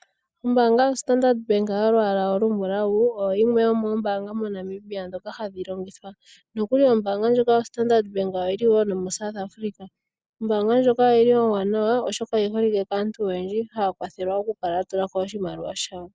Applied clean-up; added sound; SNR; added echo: none; none; none; none.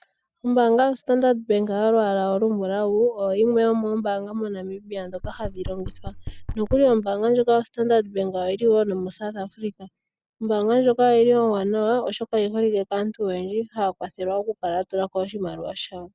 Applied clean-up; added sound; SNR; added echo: none; Knock; 12 dB; none.